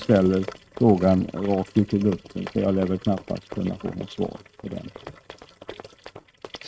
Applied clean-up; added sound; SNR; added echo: neural mask model RNNoise.